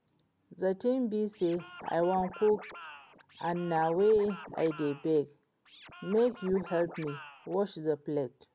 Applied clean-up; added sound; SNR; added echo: none; Scratching (performance technique); 16 dB; none.